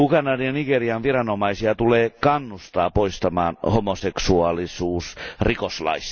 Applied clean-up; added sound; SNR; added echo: none; none; none; none.